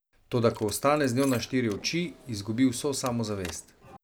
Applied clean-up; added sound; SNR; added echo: none; Car; 19 dB; none.